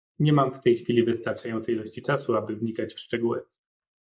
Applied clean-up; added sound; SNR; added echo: neural mask model Resemble Enhance denoiser.